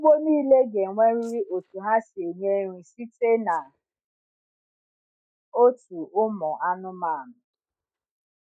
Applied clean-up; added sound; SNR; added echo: neural mask model DeepFilterNet 3.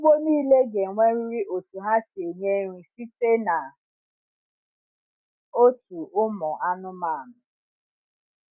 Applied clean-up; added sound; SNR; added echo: none; none; none; none.